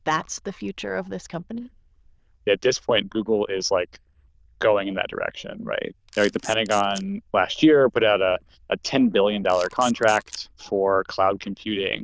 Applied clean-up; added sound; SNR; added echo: neural diffusion model UNIVERSE++.